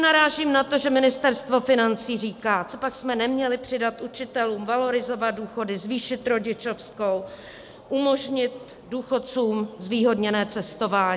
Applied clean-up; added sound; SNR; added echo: none; none; none; none.